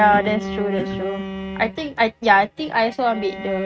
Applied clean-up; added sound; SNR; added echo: neural mask model RNNoise.